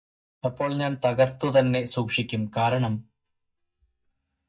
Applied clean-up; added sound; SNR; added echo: neural mask model DeepFilterNet 3.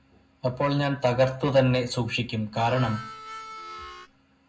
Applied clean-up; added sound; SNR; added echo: none; Harmonica; 13 dB; reverberation time 0.3 s.